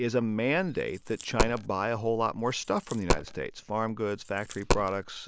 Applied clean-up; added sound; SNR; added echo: none; Coin (dropping); 3 dB; none.